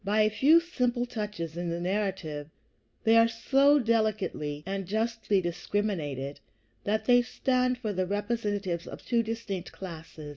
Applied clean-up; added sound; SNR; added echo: none; none; none; none.